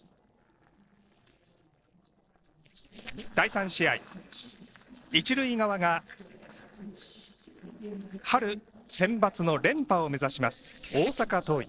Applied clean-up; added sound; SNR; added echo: neural separator model SepFormer DNS4.